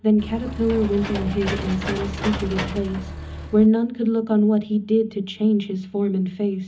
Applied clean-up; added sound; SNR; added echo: none; Engine / Mechanisms; 8 dB; reverberation time 0.4 s.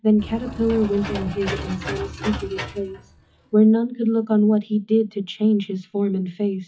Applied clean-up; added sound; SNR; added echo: classical method WPE with log-MMSE.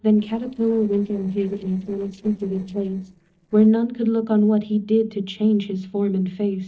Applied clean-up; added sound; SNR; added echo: neural separator model SepFormer DNS4.